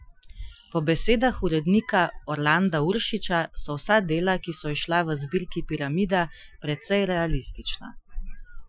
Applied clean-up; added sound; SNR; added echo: classical method Wiener filter.